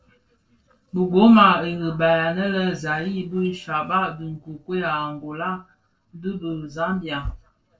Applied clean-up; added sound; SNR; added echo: neural separator model SepFormer DNS4.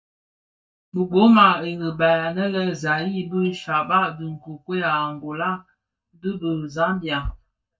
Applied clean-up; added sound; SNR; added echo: neural mask model DeepFilterNet 3.